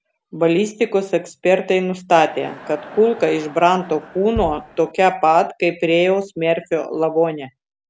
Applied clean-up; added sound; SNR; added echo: none; Bass drum + Crowd; 18 dB; none.